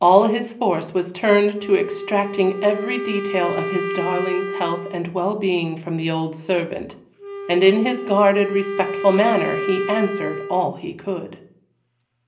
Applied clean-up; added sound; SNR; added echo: none; Wind instrument, woodwind instrument; 9 dB; reverberation time 0.5 s.